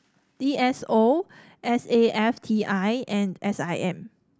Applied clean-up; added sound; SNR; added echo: none; none; none; none.